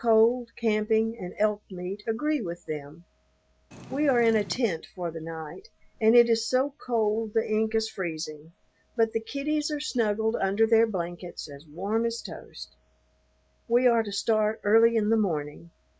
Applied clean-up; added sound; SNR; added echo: none; Purr; 15 dB; none.